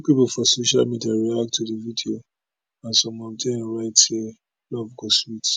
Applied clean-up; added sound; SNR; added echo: none; none; none; none.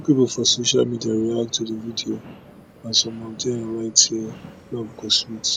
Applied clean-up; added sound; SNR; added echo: none; Subway, metro, underground; 20 dB; none.